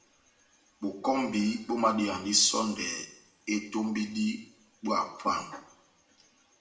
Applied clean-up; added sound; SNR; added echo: none; none; none; reverberation time 0.7 s.